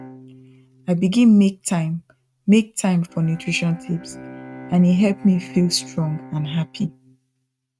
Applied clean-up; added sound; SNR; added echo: neural mask model RNNoise.